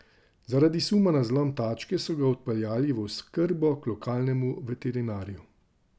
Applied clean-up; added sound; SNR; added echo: none; none; none; none.